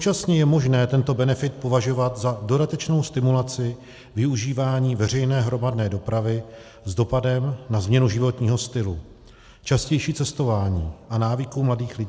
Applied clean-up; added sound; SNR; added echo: none; none; none; none.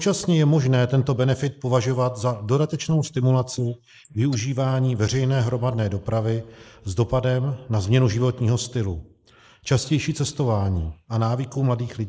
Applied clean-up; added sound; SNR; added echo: neural mask model Resemble Enhance denoiser.